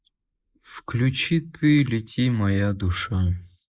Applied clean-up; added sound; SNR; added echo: neural mask model Resemble Enhance denoiser.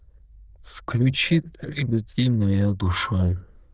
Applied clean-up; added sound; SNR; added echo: neural diffusion model UNIVERSE++.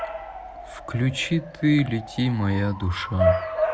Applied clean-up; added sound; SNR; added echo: none; Bark / Motor vehicle (road) / Siren; 4 dB; none.